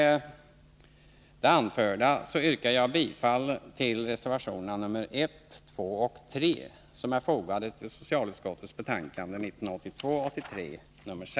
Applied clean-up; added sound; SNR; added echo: none; none; none; none.